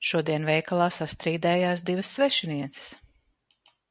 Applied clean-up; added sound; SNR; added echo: none; none; none; none.